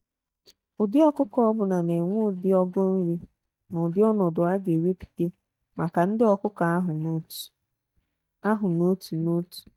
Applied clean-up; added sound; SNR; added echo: neural mask model DeepFilterNet 3.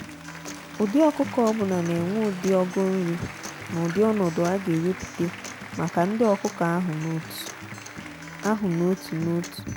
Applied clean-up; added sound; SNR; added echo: none; Acoustic guitar + Applause; 12 dB; none.